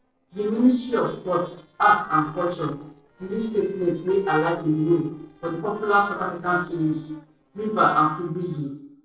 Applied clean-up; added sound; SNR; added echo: neural separator model SepFormer DNS4.